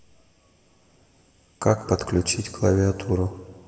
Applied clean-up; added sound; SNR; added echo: none; none; none; reverberation time 1.6 s.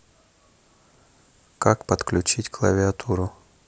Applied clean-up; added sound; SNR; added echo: none; none; none; none.